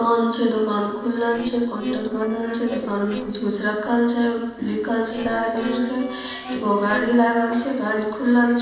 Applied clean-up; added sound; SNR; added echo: neural separator model SepFormer DNS4.